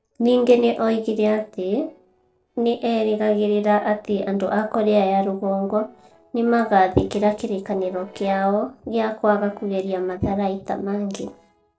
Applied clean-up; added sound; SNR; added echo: neural separator model SepFormer DNS4.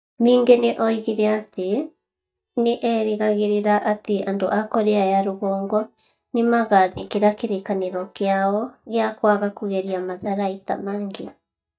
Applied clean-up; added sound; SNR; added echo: neural mask model DeepFilterNet 3.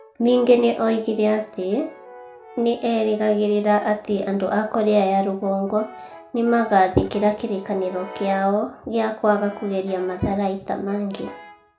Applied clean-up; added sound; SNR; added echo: none; Brass instrument; 20 dB; reverberation time 0.4 s.